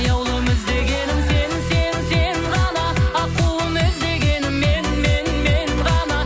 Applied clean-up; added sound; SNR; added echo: none; Wind instrument, woodwind instrument; 14 dB; none.